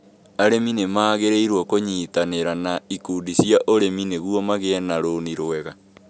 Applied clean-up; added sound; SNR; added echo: none; none; none; none.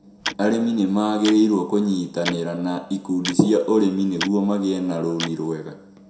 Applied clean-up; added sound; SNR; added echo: none; Tick-tock; 14 dB; reverberation time 0.5 s.